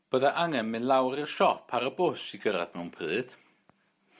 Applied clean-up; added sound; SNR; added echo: none; none; none; none.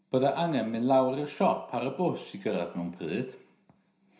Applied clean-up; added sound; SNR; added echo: none; none; none; reverberation time 0.5 s.